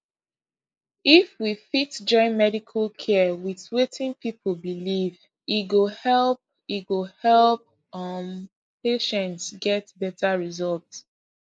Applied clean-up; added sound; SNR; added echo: neural mask model Resemble Enhance denoiser.